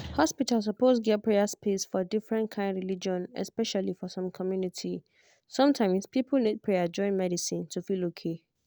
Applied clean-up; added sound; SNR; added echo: none; none; none; none.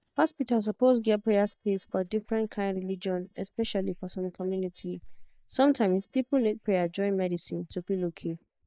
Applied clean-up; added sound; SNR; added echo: neural mask model DeepFilterNet 3.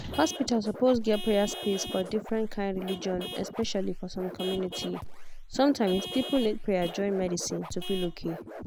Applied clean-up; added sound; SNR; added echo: none; Scratching (performance technique) + Vehicle horn, car horn, honking / Truck; 8 dB; none.